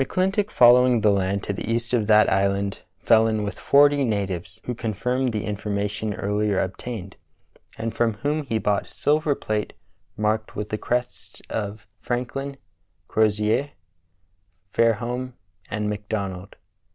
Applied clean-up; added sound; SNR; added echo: none; none; none; none.